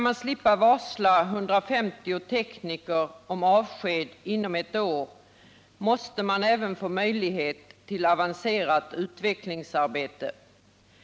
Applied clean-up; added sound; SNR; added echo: none; none; none; none.